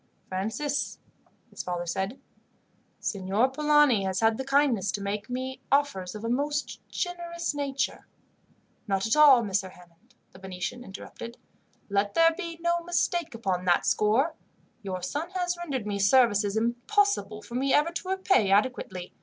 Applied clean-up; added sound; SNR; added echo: none; none; none; none.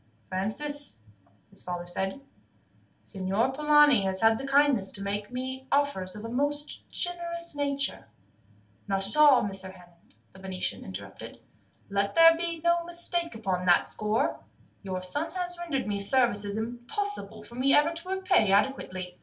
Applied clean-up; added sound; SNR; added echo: none; none; none; reverberation time 0.2 s.